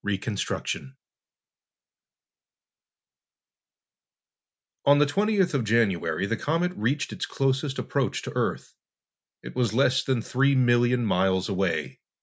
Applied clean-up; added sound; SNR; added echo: none; none; none; none.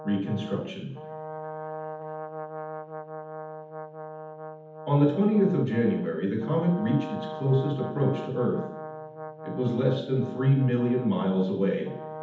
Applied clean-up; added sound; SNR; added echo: none; Brass instrument; 11 dB; reverberation time 0.8 s.